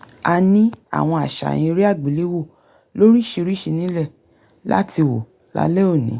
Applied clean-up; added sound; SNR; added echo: none; none; none; none.